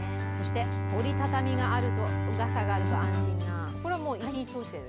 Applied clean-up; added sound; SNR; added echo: none; Bowed string instrument; -4 dB; none.